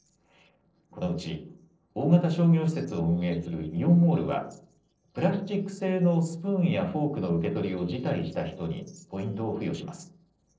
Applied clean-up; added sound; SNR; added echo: neural separator model SepFormer DNS4.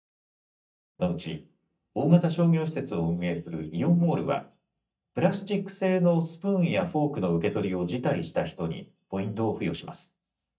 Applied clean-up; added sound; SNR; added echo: neural mask model DeepFilterNet 3.